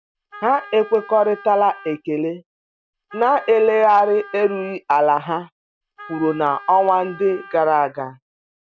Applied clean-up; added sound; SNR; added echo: none; Wind instrument, woodwind instrument; 20 dB; none.